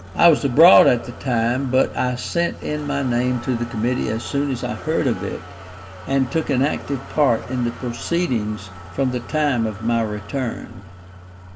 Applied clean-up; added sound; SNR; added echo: none; Motor vehicle (road); 18 dB; reverberation time 0.6 s.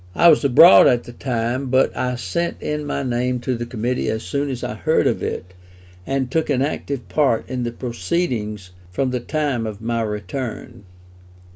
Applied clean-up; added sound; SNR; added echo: none; none; none; none.